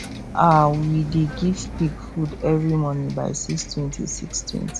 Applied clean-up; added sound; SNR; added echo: none; Engine + Bus; 12 dB; none.